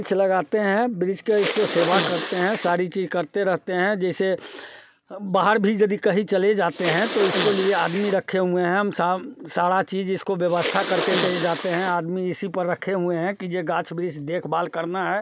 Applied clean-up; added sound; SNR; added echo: none; Respiratory sounds; 1 dB; none.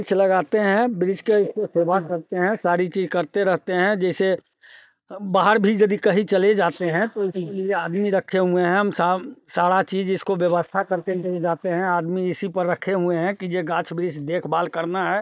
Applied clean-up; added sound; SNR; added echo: neural mask model DeepFilterNet 3.